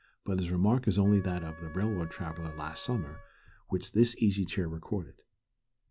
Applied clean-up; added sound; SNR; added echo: none; Wind instrument, woodwind instrument; 19 dB; none.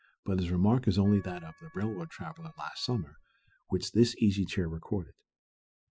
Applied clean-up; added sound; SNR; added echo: classical method spectral subtraction.